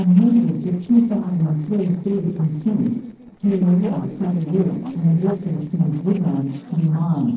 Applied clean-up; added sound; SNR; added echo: neural separator model SepFormer DNS4.